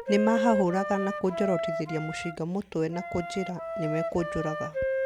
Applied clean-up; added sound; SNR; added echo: none; Wind instrument, woodwind instrument; 3 dB; none.